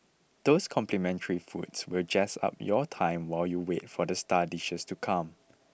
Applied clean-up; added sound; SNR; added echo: none; none; none; none.